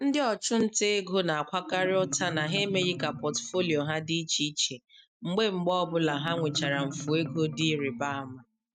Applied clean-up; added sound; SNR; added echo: neural mask model RNNoise.